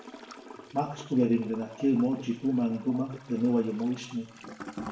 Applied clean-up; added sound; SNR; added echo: none; Toilet flush / Gurgling; 16 dB; reverberation time 0.7 s.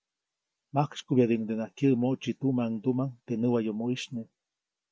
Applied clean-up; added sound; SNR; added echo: none; none; none; none.